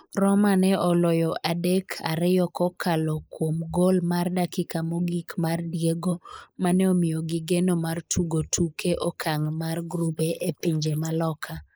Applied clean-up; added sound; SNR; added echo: neural mask model Resemble Enhance denoiser.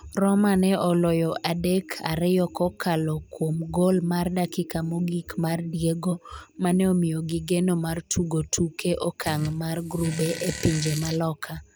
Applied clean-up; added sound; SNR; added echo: none; Fart; 12 dB; none.